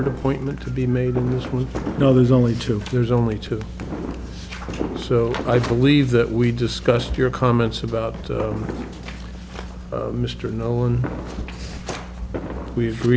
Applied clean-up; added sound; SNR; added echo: none; Fireworks; 13 dB; none.